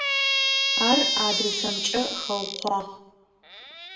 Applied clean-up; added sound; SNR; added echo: none; Squeak; -3 dB; reverberation time 0.7 s.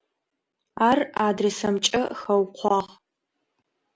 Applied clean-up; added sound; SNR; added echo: none; none; none; none.